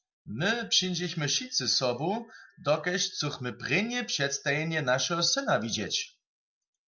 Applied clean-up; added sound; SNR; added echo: none; none; none; none.